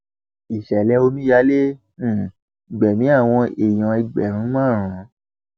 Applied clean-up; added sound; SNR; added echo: none; none; none; none.